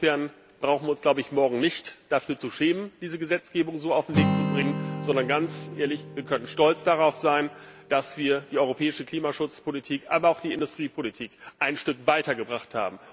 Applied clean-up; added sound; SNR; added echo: none; Acoustic guitar; 9 dB; none.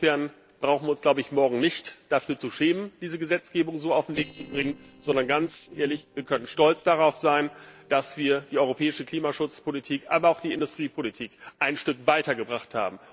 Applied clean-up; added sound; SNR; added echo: neural separator model SepFormer DNS4.